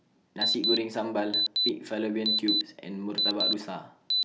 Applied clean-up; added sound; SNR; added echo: none; Alarm; -2 dB; none.